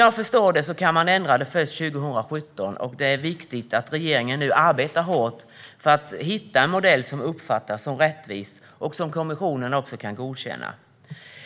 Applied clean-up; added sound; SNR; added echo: none; none; none; none.